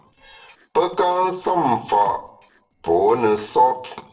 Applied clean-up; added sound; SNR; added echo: neural separator model SepFormer DNS4.